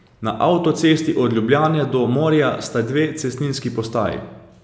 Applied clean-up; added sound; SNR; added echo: none; none; none; none.